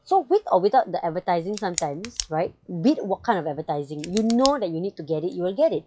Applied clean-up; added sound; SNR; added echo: classical method log-MMSE.